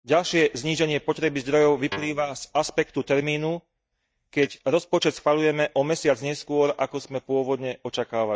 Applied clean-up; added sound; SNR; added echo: neural mask model DeepFilterNet 3.